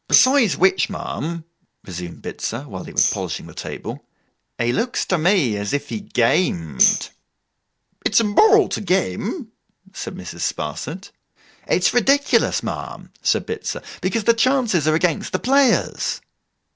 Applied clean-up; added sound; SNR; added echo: neural separator model SepFormer DNS4.